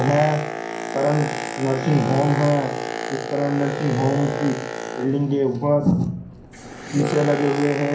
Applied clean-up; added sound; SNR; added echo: none; Boat, Water vehicle; 7 dB; reverberation time 0.6 s.